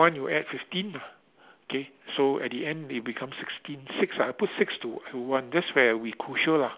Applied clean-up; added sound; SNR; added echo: none; none; none; none.